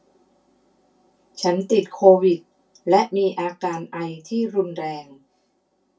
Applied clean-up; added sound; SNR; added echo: none; none; none; reverberation time 0.1 s.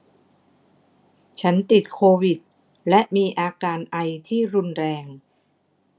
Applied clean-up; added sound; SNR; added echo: none; none; none; none.